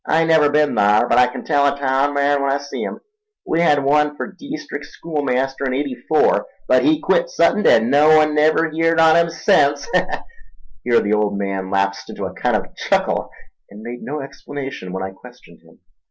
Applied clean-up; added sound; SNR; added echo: none; none; none; none.